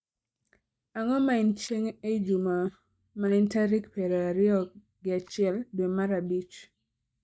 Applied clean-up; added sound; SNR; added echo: neural mask model DeepFilterNet 3.